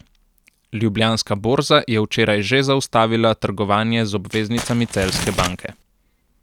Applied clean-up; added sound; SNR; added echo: none; Crumpling, crinkling; 8 dB; none.